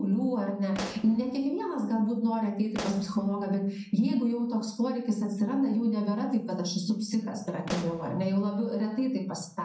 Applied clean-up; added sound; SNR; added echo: none; Explosion; 14 dB; reverberation time 0.5 s.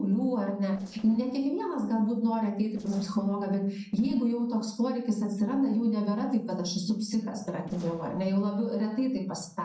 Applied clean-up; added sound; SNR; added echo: neural separator model SepFormer DNS4.